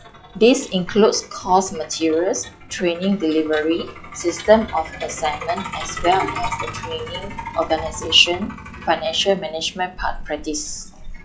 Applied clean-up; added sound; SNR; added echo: classical method log-MMSE.